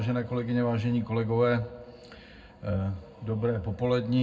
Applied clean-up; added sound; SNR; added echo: none; none; none; reverberation time 0.3 s.